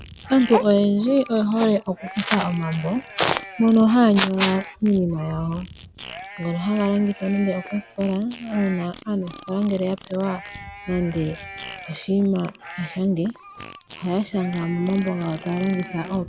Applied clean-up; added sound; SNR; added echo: none; Livestock, farm animals, working animals + Fart; 17 dB; none.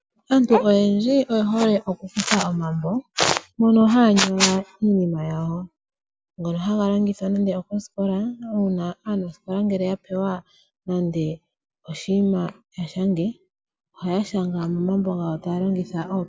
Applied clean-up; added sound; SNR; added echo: none; none; none; none.